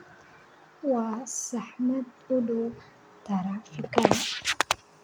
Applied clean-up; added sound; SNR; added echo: none; none; none; none.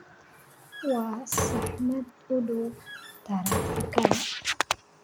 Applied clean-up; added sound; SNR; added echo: none; Slam; 5 dB; none.